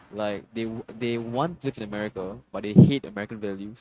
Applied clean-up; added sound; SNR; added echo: neural mask model RNNoise.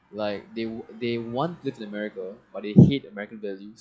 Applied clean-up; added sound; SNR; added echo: classical method log-MMSE.